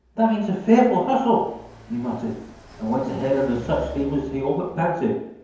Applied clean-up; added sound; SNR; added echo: none; Car passing by; 20 dB; reverberation time 0.9 s.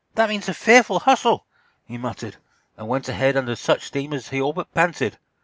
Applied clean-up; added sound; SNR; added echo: none; none; none; none.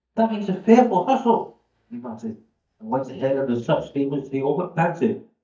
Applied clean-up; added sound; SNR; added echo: neural mask model DeepFilterNet 3.